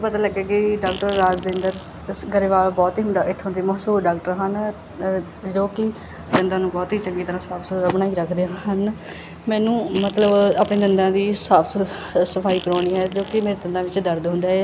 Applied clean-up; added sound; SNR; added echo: none; Fart; 15 dB; none.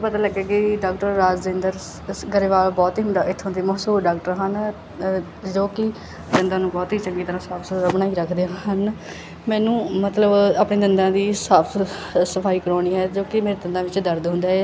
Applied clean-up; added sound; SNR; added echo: none; none; none; none.